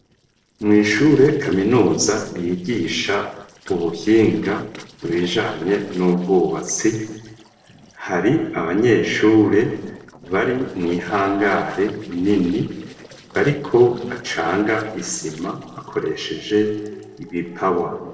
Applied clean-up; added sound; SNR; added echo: neural separator model SepFormer DNS4.